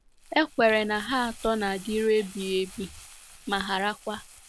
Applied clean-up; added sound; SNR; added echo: none; Crumpling, crinkling; 17 dB; none.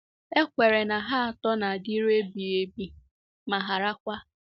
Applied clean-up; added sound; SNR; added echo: none; none; none; none.